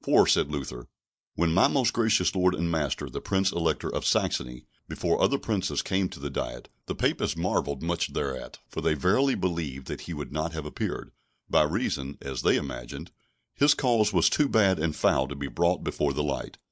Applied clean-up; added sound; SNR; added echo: neural mask model Resemble Enhance denoiser.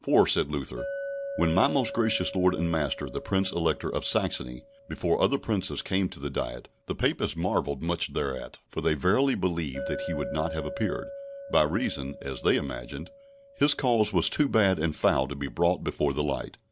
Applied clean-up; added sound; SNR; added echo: none; Chink, clink; 14 dB; none.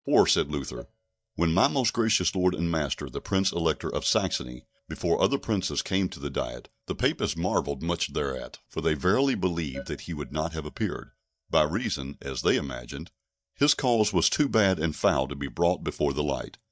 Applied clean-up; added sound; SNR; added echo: neural mask model DeepFilterNet 3.